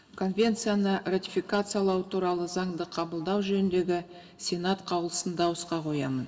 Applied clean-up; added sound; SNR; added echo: none; none; none; reverberation time 2.5 s.